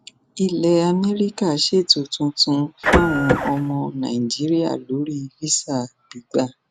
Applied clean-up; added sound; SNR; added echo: none; Printer; -1 dB; none.